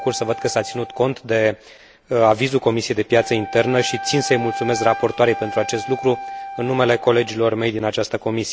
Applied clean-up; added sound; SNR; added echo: none; Wind instrument, woodwind instrument; 12 dB; none.